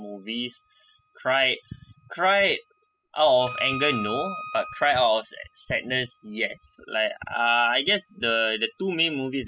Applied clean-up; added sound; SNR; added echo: classical method spectral subtraction.